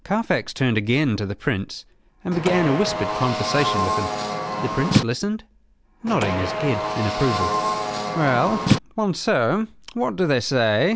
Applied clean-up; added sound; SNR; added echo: none; Car; 1 dB; none.